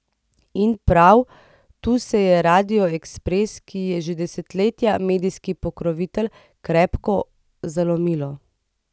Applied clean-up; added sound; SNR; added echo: none; none; none; none.